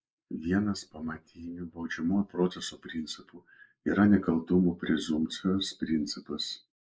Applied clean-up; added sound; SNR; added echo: neural mask model Resemble Enhance denoiser.